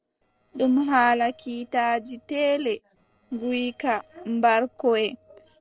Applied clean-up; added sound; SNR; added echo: neural separator model SepFormer DNS4.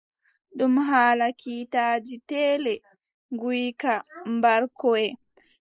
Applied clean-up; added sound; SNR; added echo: neural mask model Resemble Enhance denoiser.